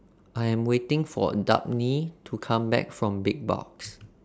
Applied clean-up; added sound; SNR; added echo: none; none; none; none.